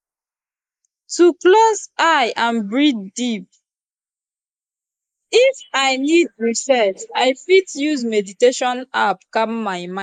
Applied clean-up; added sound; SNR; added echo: neural mask model Resemble Enhance denoiser.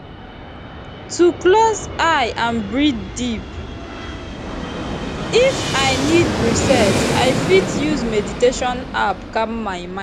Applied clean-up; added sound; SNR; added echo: none; Fixed-wing aircraft, airplane; 4 dB; none.